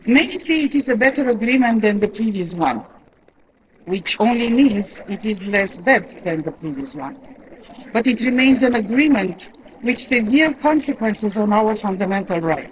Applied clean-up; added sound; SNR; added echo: neural separator model SepFormer DNS4.